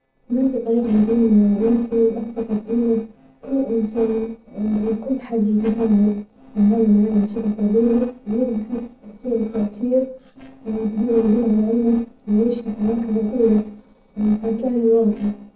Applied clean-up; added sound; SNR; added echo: neural separator model SepFormer DNS4.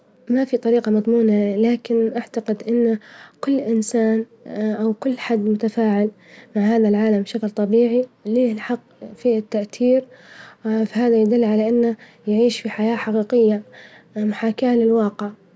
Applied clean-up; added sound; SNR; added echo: none; none; none; none.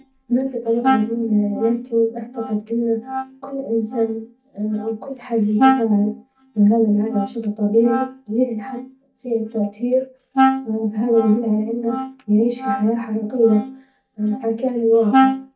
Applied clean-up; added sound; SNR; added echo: neural mask model DeepFilterNet 3.